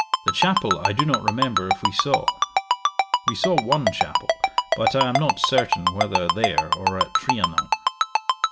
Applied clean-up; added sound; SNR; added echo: none; Ringtone; -4 dB; none.